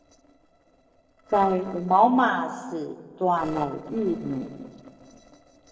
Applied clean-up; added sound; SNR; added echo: neural separator model SepFormer DNS4.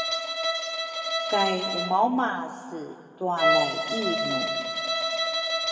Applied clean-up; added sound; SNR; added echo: none; Bowed string instrument; -2 dB; reverberation time 2.0 s.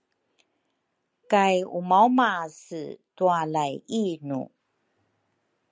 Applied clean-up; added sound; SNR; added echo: none; none; none; none.